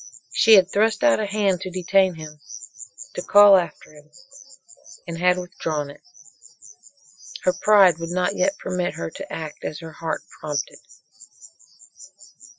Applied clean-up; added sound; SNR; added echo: classical method Wiener filter.